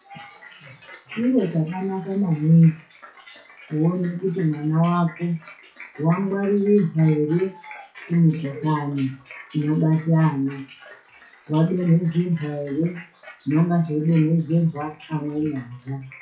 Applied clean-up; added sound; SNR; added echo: classical method WPE with log-MMSE.